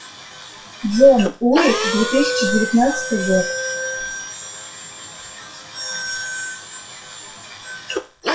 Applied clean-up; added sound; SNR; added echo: classical method WPE with log-MMSE.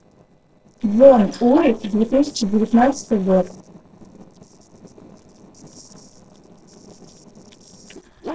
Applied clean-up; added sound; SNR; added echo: neural separator model SepFormer DNS4.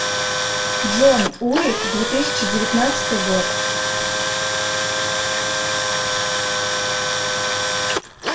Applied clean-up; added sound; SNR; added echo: none; Tools; -3 dB; reverberation time 0.2 s.